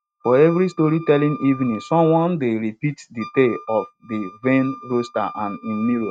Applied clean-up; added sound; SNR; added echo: neural mask model RNNoise.